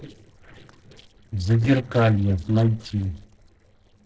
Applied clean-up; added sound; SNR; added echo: neural separator model SepFormer DNS4.